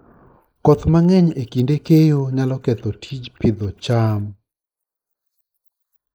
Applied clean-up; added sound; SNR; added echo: neural mask model Resemble Enhance denoiser.